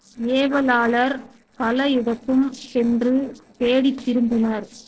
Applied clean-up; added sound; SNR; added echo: neural separator model SepFormer DNS4.